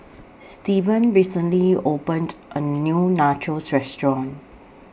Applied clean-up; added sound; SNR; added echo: none; none; none; none.